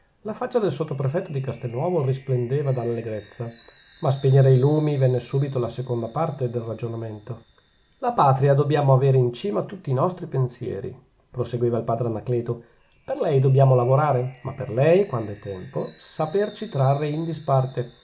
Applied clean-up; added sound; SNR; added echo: none; Chime; 18 dB; none.